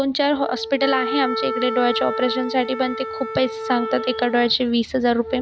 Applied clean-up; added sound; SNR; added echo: none; Wind instrument, woodwind instrument; 7 dB; none.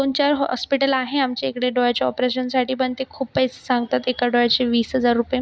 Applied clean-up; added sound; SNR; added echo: none; none; none; none.